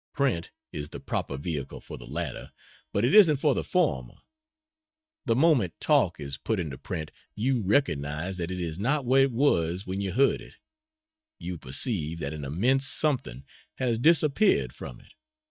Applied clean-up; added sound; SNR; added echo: neural mask model DeepFilterNet 3.